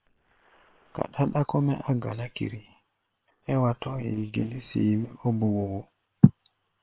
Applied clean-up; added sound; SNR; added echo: neural separator model SepFormer WHAM!.